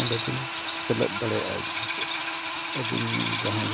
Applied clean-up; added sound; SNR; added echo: none; Drill; 0 dB; none.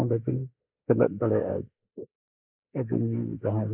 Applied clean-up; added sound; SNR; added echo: neural mask model Resemble Enhance denoiser.